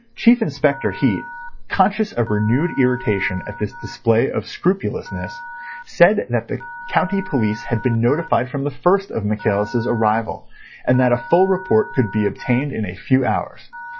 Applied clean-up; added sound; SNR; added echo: classical method log-MMSE.